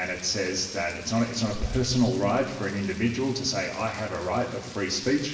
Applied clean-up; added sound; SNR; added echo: none; Rain; 16 dB; reverberation time 1.1 s.